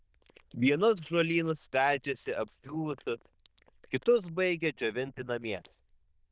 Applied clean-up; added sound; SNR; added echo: neural diffusion model UNIVERSE++.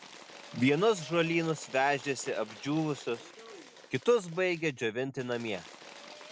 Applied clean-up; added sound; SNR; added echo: none; Applause / Crowd / Cheering; 18 dB; none.